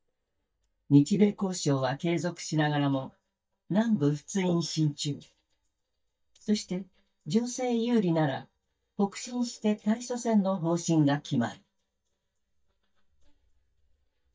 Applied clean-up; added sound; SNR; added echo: neural mask model DeepFilterNet 3.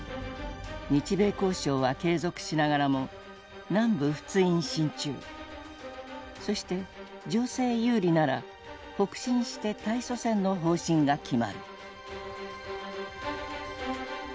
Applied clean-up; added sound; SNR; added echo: none; none; none; none.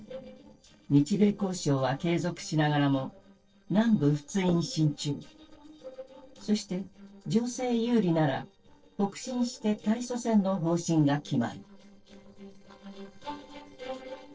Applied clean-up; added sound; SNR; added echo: neural separator model SepFormer DNS4.